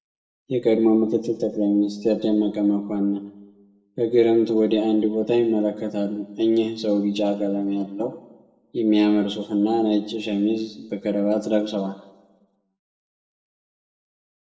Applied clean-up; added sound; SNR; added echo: none; none; none; reverberation time 0.8 s.